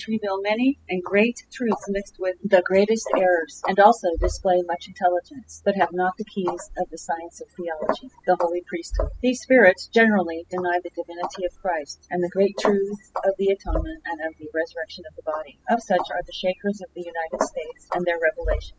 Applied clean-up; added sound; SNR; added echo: classical method spectral subtraction.